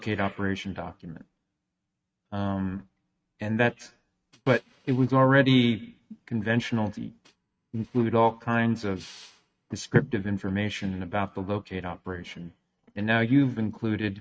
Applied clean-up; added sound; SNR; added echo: neural mask model RNNoise.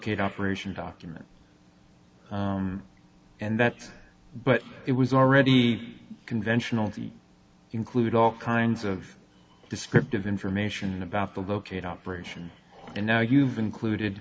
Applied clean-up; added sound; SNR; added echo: none; none; none; none.